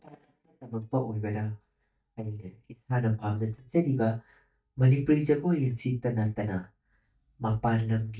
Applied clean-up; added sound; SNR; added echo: neural mask model DeepFilterNet 3.